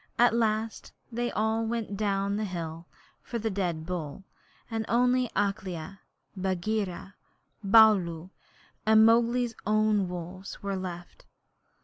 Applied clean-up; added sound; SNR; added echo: none; none; none; none.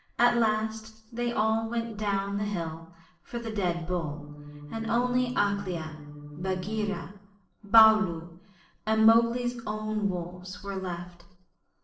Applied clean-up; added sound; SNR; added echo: neural separator model SepFormer DNS4.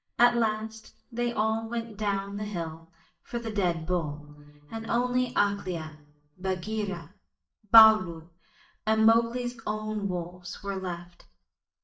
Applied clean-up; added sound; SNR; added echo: neural mask model DeepFilterNet 3.